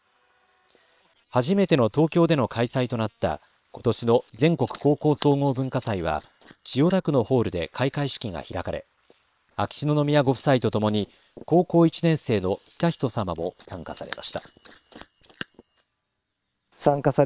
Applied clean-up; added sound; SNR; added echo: neural separator model SepFormer WHAM!.